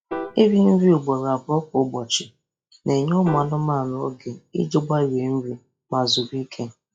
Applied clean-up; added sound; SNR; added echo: classical method log-MMSE.